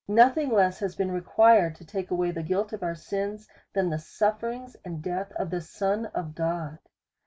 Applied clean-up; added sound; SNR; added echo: none; none; none; none.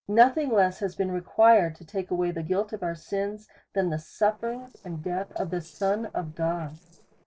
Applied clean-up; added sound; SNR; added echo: neural separator model SepFormer DNS4.